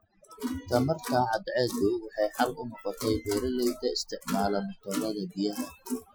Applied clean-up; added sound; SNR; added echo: classical method Wiener filter.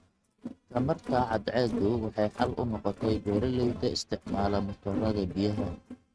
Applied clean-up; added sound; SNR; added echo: neural mask model RNNoise.